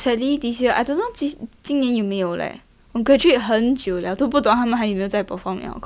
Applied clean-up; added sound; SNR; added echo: none; none; none; none.